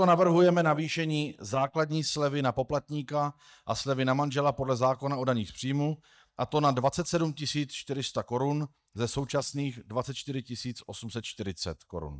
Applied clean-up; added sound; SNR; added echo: neural mask model DeepFilterNet 3.